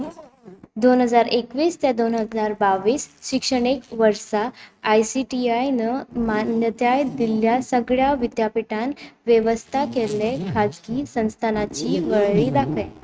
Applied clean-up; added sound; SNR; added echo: neural mask model RNNoise.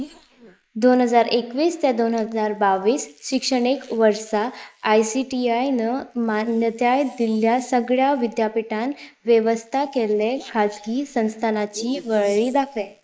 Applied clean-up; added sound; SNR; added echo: neural mask model Resemble Enhance denoiser.